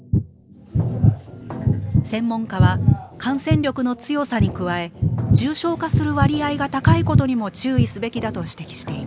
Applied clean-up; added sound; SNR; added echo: none; Bass guitar; -4 dB; none.